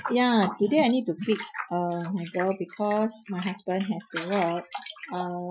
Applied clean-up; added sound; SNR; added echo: classical method Wiener filter.